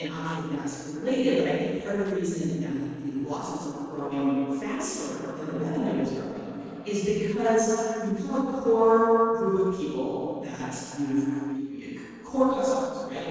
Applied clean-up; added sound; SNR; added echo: neural separator model SepFormer DNS4.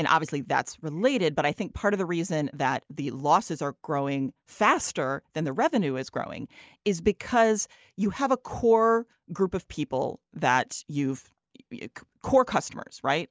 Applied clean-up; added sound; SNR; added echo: none; none; none; none.